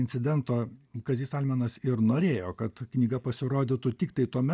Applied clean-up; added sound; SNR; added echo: none; none; none; none.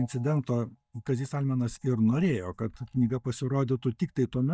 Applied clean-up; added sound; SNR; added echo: neural mask model DeepFilterNet 3.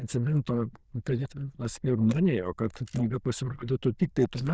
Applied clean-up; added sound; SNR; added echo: neural diffusion model UNIVERSE++.